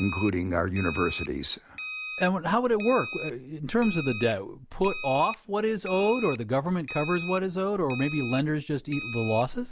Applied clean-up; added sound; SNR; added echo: none; Alarm; 12 dB; none.